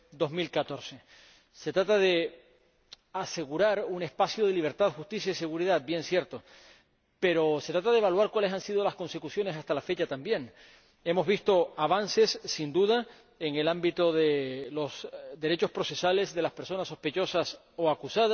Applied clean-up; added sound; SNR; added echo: none; none; none; none.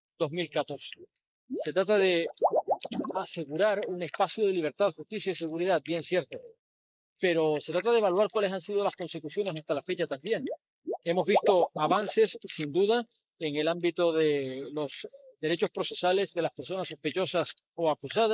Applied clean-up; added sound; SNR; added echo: neural mask model Resemble Enhance denoiser.